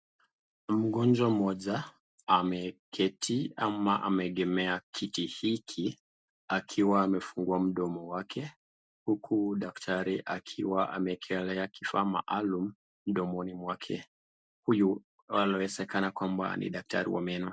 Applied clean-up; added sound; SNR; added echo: none; none; none; none.